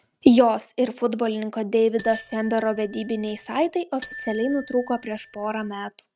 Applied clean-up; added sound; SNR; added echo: neural mask model RNNoise.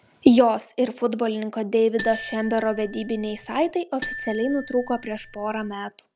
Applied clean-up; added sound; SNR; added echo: none; Marimba, xylophone; 14 dB; none.